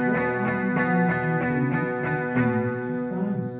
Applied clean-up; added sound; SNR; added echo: none; Electric guitar; -2 dB; reverberation time 0.9 s.